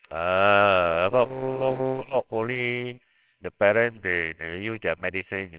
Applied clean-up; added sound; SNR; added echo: neural separator model SepFormer WHAMR!.